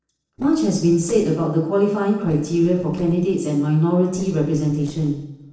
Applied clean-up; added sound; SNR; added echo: neural separator model SepFormer DNS4.